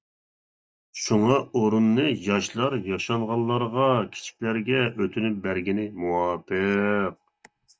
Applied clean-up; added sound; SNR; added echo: neural mask model DeepFilterNet 3.